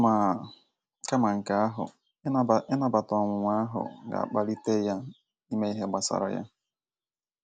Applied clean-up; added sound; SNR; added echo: none; none; none; none.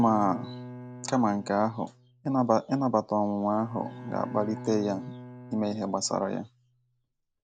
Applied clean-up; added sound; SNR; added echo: none; Bowed string instrument; 16 dB; none.